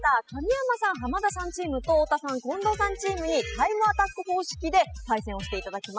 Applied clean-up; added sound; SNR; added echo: classical method spectral subtraction.